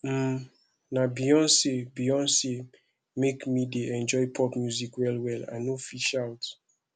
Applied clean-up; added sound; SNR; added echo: none; none; none; none.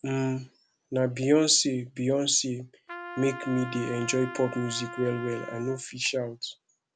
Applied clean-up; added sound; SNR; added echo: none; Trumpet; 12 dB; none.